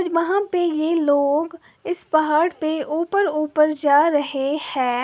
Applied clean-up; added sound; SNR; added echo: none; none; none; none.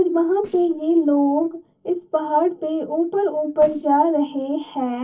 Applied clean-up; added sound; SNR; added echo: neural separator model SepFormer DNS4.